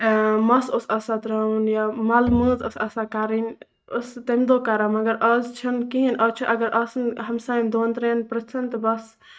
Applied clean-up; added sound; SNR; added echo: neural mask model RNNoise.